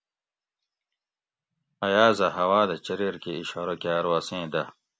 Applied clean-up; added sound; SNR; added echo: none; none; none; none.